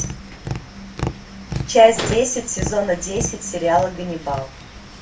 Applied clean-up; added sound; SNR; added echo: none; Tap; 8 dB; reverberation time 0.3 s.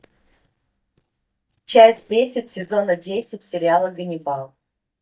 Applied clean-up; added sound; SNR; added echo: neural mask model DeepFilterNet 3.